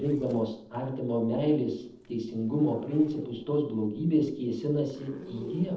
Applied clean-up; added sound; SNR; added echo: neural separator model SepFormer DNS4.